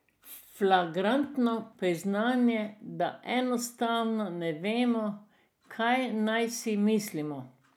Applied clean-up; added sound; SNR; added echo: none; none; none; none.